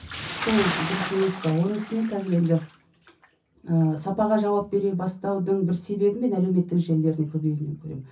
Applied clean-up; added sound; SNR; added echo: none; Bathtub (filling or washing) / Splash, splatter; 12 dB; reverberation time 0.3 s.